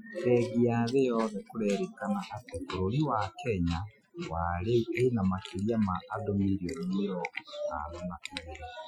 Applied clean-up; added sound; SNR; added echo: classical method Wiener filter.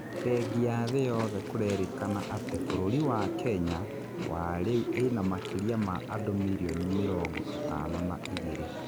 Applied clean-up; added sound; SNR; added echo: none; Chewing, mastication; 4 dB; none.